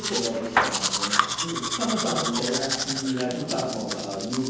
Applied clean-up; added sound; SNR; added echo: none; Domestic sounds, home sounds; -1 dB; reverberation time 0.9 s.